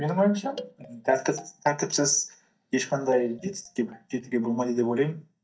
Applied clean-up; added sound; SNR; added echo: neural mask model DeepFilterNet 3.